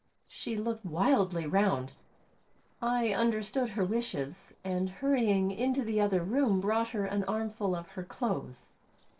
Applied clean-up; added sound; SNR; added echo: neural separator model SepFormer DNS4.